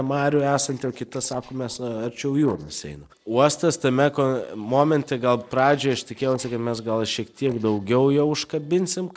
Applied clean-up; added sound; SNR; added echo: neural separator model SepFormer DNS4.